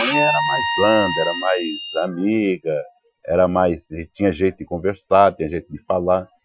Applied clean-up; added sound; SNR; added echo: classical method Wiener filter.